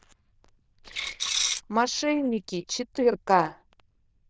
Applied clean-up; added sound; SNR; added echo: neural diffusion model UNIVERSE++.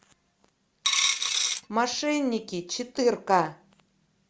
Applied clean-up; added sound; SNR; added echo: none; Coin (dropping); -3 dB; none.